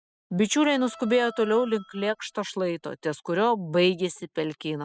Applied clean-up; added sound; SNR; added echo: classical method spectral subtraction.